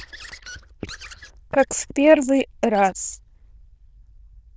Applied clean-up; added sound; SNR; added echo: neural diffusion model UNIVERSE++.